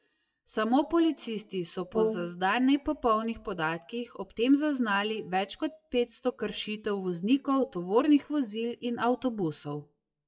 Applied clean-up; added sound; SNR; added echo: classical method WPE with log-MMSE.